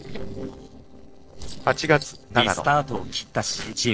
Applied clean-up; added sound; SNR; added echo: neural separator model SepFormer DNS4.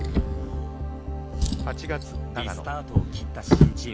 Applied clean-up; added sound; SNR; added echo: none; Drawer open or close; -5 dB; none.